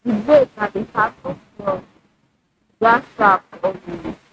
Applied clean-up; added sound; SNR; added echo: neural mask model RNNoise.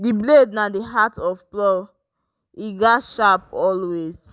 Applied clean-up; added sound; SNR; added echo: none; none; none; none.